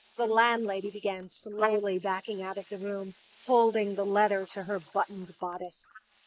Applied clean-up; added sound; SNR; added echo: neural mask model Resemble Enhance denoiser.